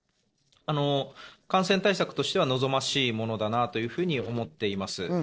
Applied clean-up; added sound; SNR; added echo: neural separator model SepFormer DNS4.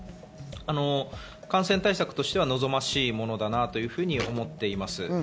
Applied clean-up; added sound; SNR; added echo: none; Thump, thud; 10 dB; none.